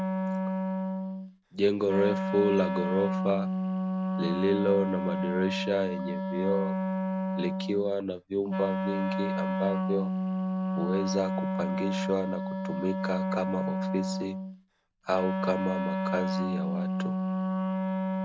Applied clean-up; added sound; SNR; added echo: none; Wind instrument, woodwind instrument; -2 dB; none.